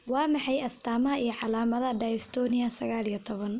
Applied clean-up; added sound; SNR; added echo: none; none; none; none.